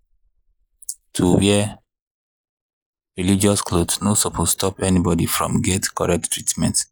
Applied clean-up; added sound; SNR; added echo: neural mask model Resemble Enhance denoiser.